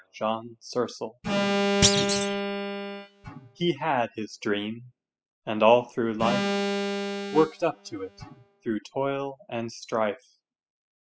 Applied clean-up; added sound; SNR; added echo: classical method spectral subtraction.